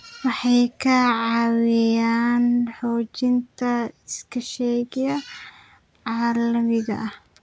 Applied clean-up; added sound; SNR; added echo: none; none; none; none.